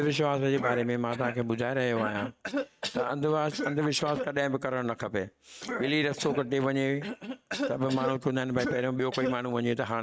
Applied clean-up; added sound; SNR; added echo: neural mask model RNNoise.